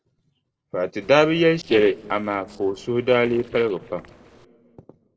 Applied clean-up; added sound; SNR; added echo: neural separator model SepFormer DNS4.